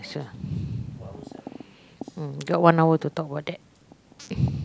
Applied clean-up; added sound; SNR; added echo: none; none; none; none.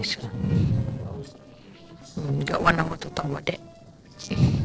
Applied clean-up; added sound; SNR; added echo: neural separator model SepFormer DNS4.